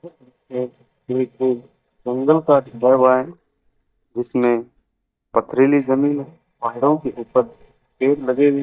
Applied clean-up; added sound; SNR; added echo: neural mask model DeepFilterNet 3.